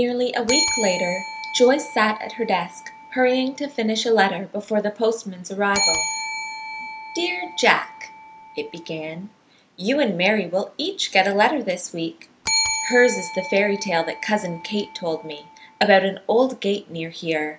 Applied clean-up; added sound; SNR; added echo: none; Bell; 7 dB; none.